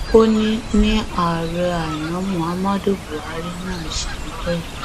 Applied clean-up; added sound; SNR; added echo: none; Fowl; 7 dB; none.